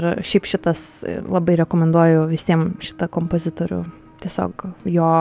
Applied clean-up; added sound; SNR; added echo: none; none; none; none.